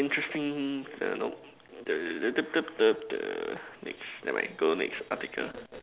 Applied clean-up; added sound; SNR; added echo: none; none; none; none.